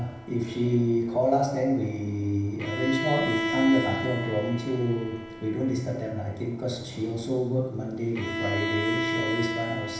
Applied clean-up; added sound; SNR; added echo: none; Bowed string instrument; 6 dB; reverberation time 0.9 s.